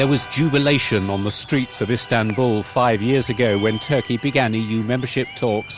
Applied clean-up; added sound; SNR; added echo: none; none; none; none.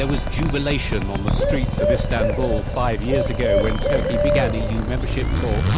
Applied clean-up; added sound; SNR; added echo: none; Zipper (clothing) + Bird; -4 dB; none.